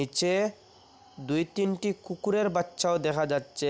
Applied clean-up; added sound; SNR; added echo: none; none; none; none.